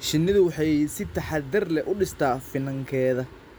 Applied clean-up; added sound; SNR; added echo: none; none; none; none.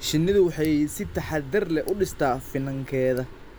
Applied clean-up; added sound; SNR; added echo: none; Tick; 19 dB; none.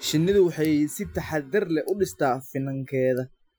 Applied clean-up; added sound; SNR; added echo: classical method Wiener filter.